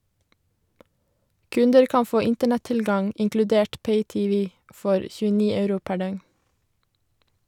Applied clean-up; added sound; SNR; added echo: none; none; none; none.